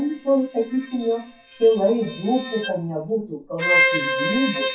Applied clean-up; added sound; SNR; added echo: classical method WPE with log-MMSE.